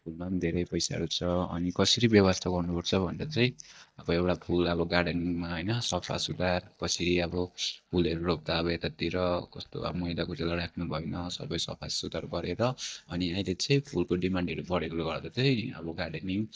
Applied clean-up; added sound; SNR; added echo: neural mask model DeepFilterNet 3.